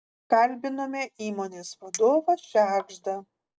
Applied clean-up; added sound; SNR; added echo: none; Chink, clink; 19 dB; none.